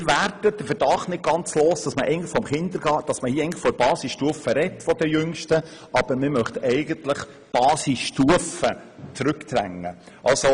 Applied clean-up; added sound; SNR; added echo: none; none; none; none.